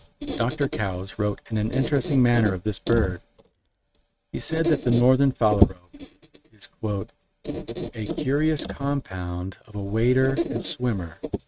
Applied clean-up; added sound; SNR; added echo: neural mask model RNNoise.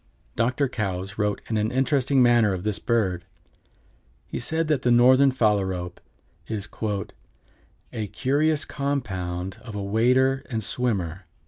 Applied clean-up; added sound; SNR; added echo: none; none; none; none.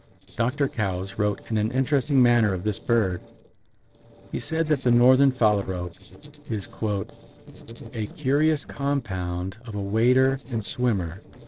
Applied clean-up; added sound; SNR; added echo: neural separator model SepFormer DNS4.